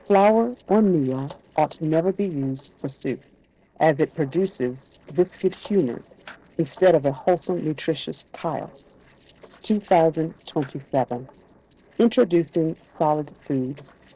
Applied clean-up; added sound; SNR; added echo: neural separator model SepFormer DNS4.